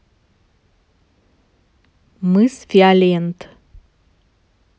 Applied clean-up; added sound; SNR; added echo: none; none; none; none.